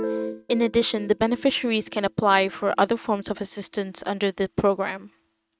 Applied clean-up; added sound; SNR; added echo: neural mask model RNNoise.